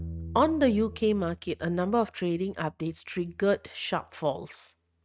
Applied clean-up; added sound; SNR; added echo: neural mask model RNNoise.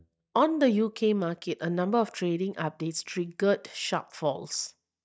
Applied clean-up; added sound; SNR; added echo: neural mask model DeepFilterNet 3.